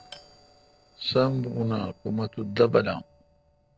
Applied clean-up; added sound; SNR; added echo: neural separator model SepFormer DNS4.